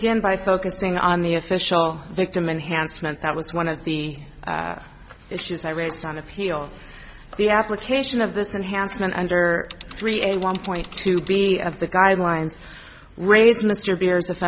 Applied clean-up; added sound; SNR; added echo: none; Mechanisms / Bicycle; 19 dB; none.